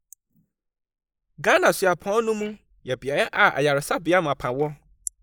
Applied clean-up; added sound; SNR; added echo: neural mask model Resemble Enhance denoiser.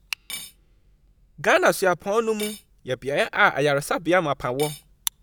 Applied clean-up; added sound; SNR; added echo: none; Cutlery, silverware / Dishes, pots, and pans; 14 dB; none.